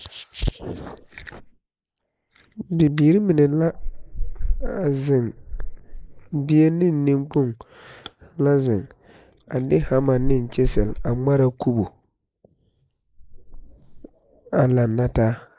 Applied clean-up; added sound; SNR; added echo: neural mask model Resemble Enhance denoiser.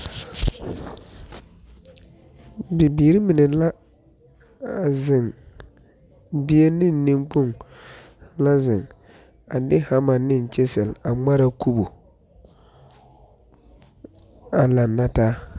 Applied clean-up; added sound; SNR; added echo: none; none; none; none.